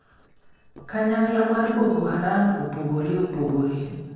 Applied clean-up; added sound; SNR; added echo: neural separator model SepFormer DNS4.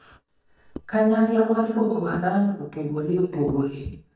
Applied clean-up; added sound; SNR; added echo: neural mask model DeepFilterNet 3.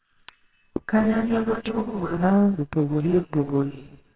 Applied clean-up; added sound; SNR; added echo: neural separator model SepFormer WHAMR!.